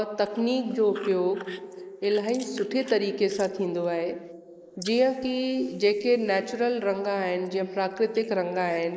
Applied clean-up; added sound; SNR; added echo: neural mask model Resemble Enhance denoiser.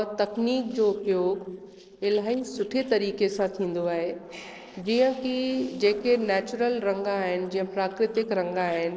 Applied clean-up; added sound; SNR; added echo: neural separator model SepFormer DNS4.